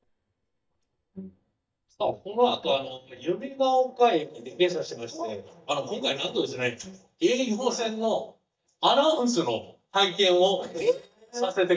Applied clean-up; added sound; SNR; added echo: neural mask model DeepFilterNet 3.